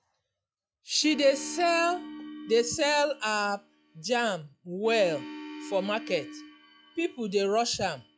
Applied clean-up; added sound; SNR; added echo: classical method log-MMSE.